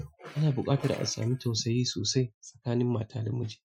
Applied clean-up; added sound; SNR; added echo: classical method Wiener filter.